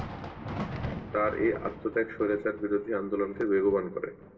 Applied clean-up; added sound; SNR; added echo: none; Thunder; 10 dB; reverberation time 0.9 s.